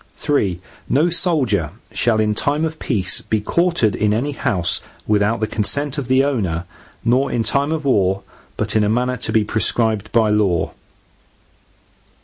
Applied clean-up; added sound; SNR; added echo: none; none; none; none.